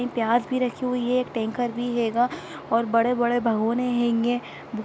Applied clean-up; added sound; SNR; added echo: none; none; none; none.